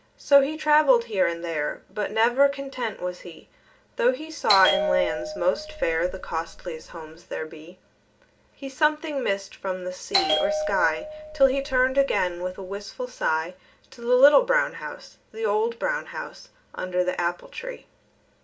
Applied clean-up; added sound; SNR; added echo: none; Bell; 4 dB; reverberation time 0.2 s.